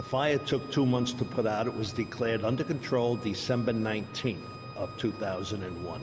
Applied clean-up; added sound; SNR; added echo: none; Organ; 19 dB; none.